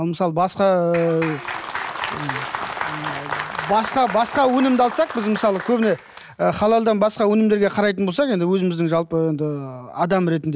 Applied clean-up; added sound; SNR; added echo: none; none; none; none.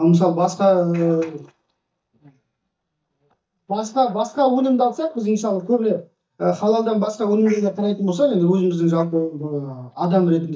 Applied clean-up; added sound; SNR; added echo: neural mask model DeepFilterNet 3.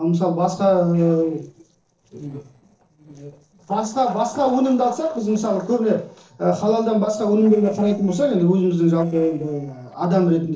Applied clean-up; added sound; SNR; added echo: neural separator model SepFormer DNS4.